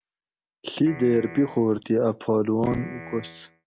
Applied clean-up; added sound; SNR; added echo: none; Piano; 16 dB; none.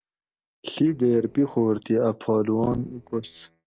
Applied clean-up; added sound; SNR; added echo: neural separator model SepFormer DNS4.